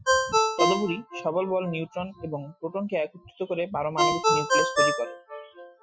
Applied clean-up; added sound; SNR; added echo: classical method Wiener filter.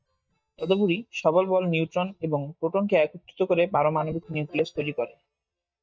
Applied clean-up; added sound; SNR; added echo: neural mask model DeepFilterNet 3.